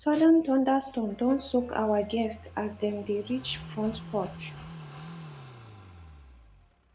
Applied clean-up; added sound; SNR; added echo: none; Car passing by / Idling; 17 dB; none.